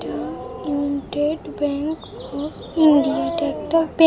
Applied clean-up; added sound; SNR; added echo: none; Bird + Dog; 10 dB; none.